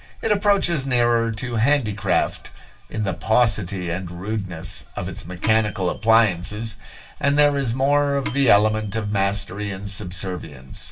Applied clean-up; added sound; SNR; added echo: none; Microwave oven / Bell; 16 dB; reverberation time 0.2 s.